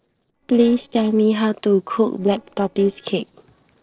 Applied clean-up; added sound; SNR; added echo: neural separator model SepFormer DNS4.